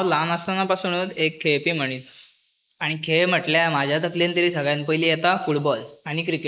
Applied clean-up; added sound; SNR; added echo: neural mask model Resemble Enhance denoiser.